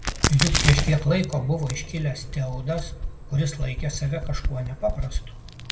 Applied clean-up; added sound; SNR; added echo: none; Crack; 2 dB; reverberation time 0.6 s.